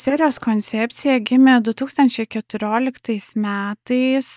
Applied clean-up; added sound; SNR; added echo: neural mask model DeepFilterNet 3.